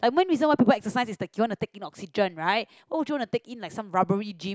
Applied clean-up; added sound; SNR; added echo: none; none; none; none.